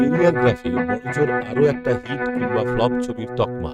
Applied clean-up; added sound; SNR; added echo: neural mask model RNNoise.